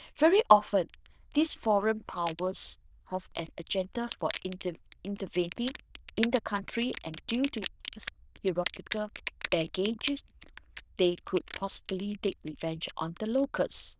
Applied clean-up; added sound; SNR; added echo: neural diffusion model UNIVERSE++.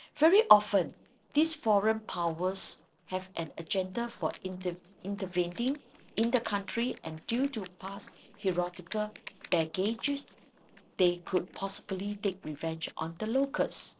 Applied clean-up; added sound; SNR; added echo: neural separator model SepFormer DNS4.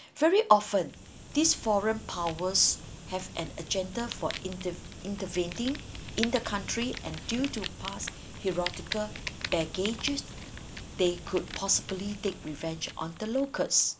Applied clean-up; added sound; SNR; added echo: none; Fire; 11 dB; none.